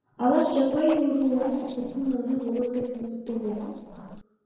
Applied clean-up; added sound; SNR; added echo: neural separator model SepFormer DNS4.